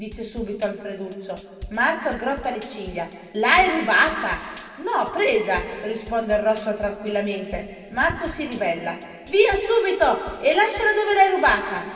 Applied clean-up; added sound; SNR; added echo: none; Drum kit; 20 dB; reverberation time 2.4 s.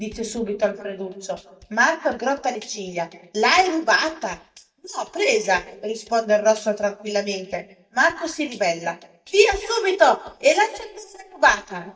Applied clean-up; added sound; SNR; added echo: neural mask model DeepFilterNet 3.